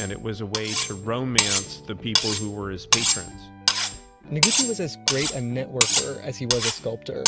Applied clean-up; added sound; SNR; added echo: none; Cutlery, silverware; -4 dB; none.